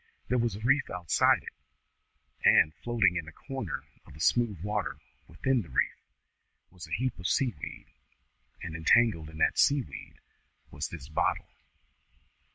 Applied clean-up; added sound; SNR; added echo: none; none; none; none.